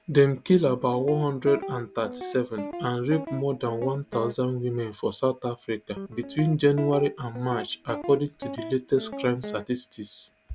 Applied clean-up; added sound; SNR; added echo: none; Guitar; 12 dB; none.